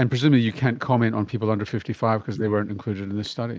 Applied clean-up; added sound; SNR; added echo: neural mask model Resemble Enhance denoiser.